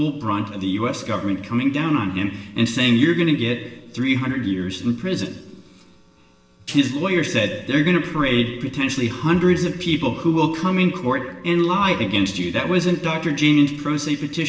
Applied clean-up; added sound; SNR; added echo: neural separator model SepFormer DNS4.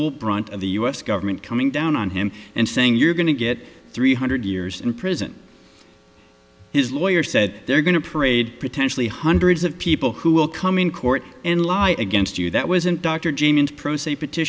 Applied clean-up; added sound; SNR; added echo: none; none; none; none.